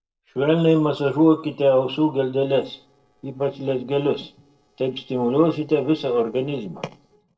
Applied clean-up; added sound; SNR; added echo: neural separator model SepFormer DNS4.